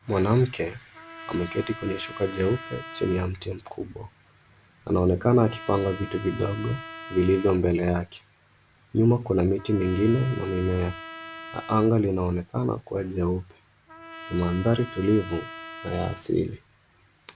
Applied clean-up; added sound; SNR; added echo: none; Trumpet; 17 dB; none.